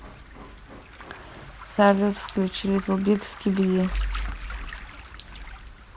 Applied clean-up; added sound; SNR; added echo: none; Waves, surf + Drip; 16 dB; none.